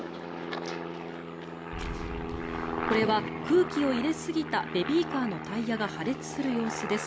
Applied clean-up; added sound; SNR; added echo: none; Aircraft; 6 dB; none.